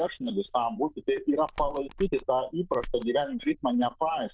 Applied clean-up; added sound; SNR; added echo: neural diffusion model UNIVERSE++.